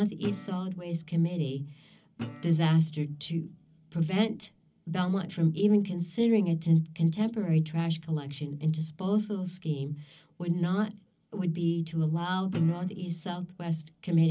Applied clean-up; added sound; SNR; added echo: none; Guitar; 16 dB; reverberation time 0.4 s.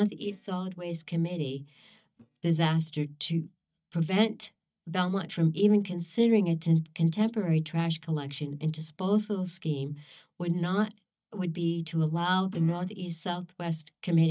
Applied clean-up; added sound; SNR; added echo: neural mask model DeepFilterNet 3.